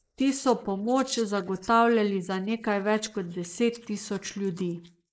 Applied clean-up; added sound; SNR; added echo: neural mask model Resemble Enhance denoiser.